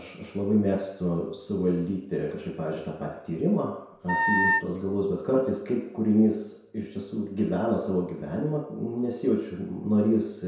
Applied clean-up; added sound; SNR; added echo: none; Wind instrument, woodwind instrument; -1 dB; reverberation time 0.7 s.